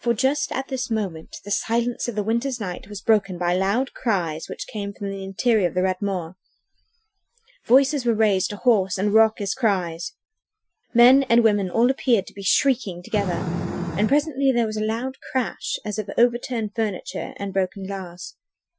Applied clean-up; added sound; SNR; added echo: classical method Wiener filter.